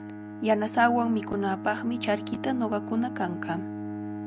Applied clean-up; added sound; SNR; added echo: none; Bowed string instrument; 8 dB; none.